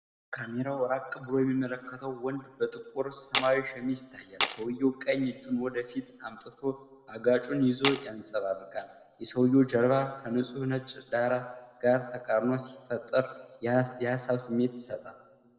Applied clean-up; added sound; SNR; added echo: none; Tools; 1 dB; reverberation time 1.0 s.